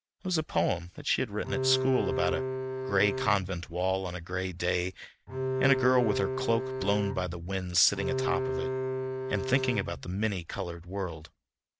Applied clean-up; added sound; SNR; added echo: none; Bowed string instrument; 2 dB; none.